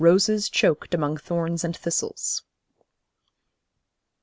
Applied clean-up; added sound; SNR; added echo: none; none; none; none.